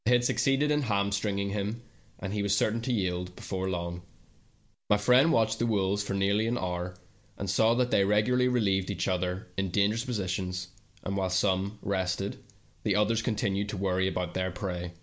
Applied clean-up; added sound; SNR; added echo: none; none; none; none.